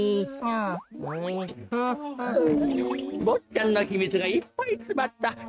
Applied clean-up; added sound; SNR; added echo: neural mask model RNNoise.